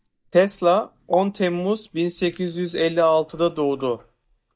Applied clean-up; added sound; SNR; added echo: neural mask model DeepFilterNet 3.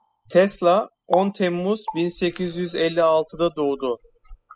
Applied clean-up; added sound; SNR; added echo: classical method spectral subtraction.